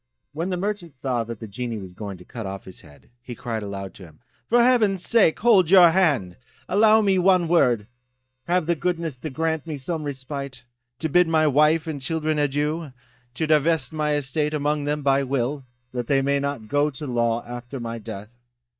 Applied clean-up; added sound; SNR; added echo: neural mask model DeepFilterNet 3.